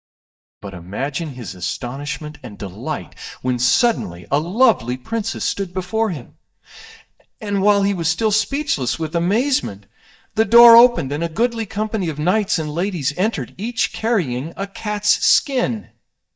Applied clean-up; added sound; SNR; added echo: neural mask model DeepFilterNet 3.